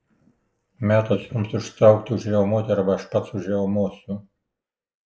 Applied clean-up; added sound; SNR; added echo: neural mask model Resemble Enhance denoiser.